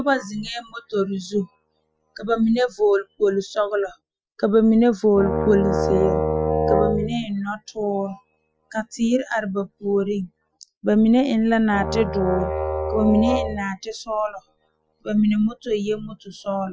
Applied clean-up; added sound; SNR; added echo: classical method Wiener filter.